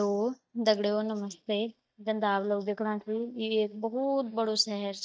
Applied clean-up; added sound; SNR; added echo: neural mask model DeepFilterNet 3.